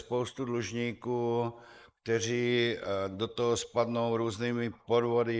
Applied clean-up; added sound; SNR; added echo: neural mask model Resemble Enhance denoiser.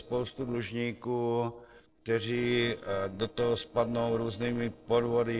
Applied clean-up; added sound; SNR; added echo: neural separator model SepFormer DNS4.